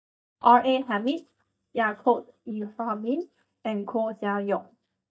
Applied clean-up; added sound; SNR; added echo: neural mask model DeepFilterNet 3.